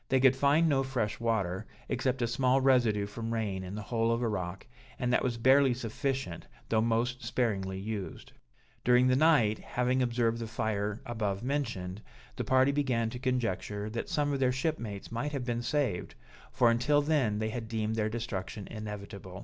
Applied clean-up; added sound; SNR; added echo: none; none; none; none.